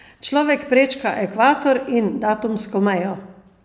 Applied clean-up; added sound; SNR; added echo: none; none; none; none.